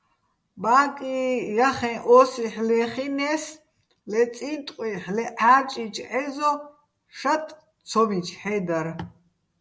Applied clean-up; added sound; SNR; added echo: none; none; none; none.